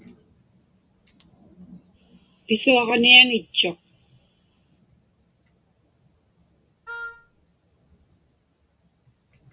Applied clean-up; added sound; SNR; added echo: none; Wind instrument, woodwind instrument; 13 dB; none.